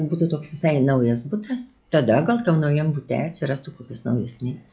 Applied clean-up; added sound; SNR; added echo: classical method log-MMSE.